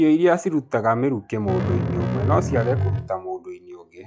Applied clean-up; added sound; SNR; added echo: classical method log-MMSE.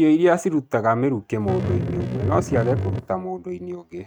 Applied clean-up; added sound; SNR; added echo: neural mask model RNNoise.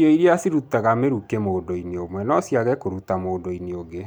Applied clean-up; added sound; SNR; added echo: none; none; none; none.